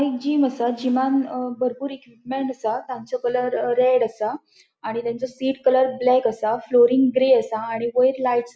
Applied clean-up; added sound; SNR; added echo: none; none; none; none.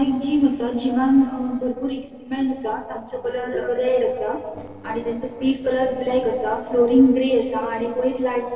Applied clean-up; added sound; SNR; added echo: neural separator model SepFormer DNS4.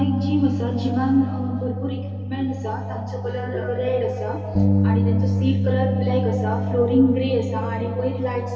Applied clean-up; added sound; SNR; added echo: none; Bass guitar; 0 dB; reverberation time 2.7 s.